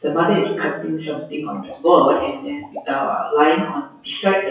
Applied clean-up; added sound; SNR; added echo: classical method WPE with log-MMSE.